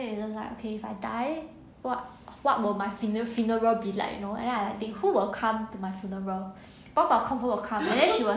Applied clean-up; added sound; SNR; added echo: none; none; none; none.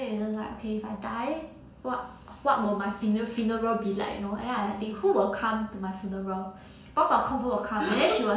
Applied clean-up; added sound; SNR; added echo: none; none; none; reverberation time 0.4 s.